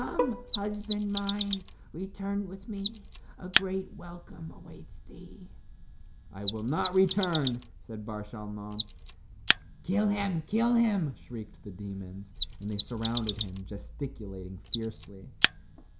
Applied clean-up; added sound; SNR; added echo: none; Mechanisms + Bowed string instrument; 3 dB; none.